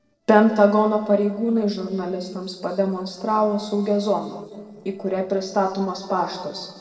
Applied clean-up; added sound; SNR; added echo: neural separator model SepFormer DNS4.